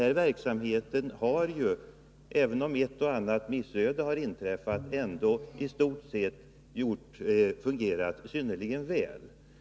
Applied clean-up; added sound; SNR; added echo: none; Bowed string instrument; 19 dB; none.